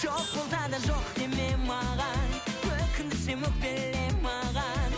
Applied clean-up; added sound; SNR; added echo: none; Motor vehicle (road); 18 dB; none.